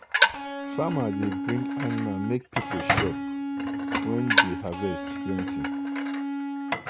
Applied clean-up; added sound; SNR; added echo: none; Dishes, pots, and pans + Electric guitar; -5 dB; none.